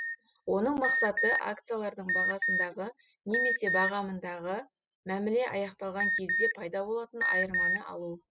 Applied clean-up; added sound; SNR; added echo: classical method spectral subtraction.